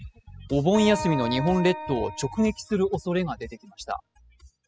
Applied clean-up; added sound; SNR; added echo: classical method spectral subtraction.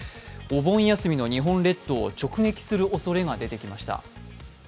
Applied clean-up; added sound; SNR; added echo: none; none; none; none.